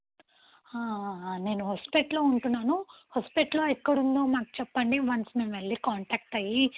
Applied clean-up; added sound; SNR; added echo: none; none; none; none.